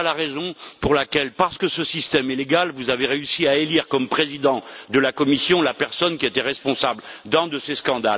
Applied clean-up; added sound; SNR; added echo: none; none; none; none.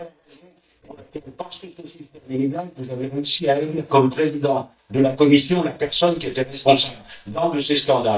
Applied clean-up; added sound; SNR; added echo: neural mask model DeepFilterNet 3.